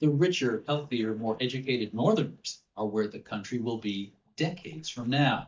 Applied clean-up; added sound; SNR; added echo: neural mask model DeepFilterNet 3.